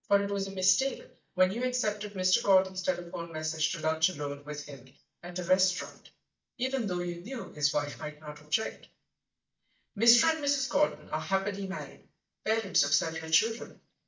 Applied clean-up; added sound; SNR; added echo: neural mask model DeepFilterNet 3.